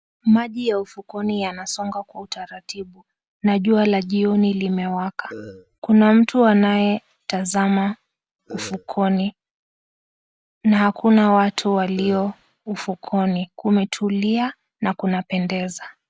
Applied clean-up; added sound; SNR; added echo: none; Burping, eructation; 17 dB; none.